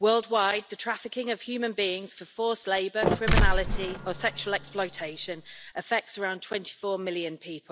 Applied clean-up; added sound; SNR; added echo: none; Mechanisms; -3 dB; none.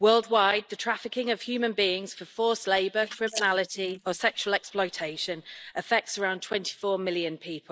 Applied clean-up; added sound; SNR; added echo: neural mask model Resemble Enhance denoiser.